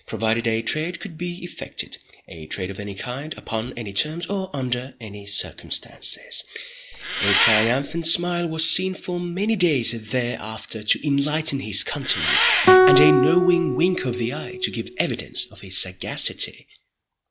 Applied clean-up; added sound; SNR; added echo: none; Engine + Guitar; -4 dB; none.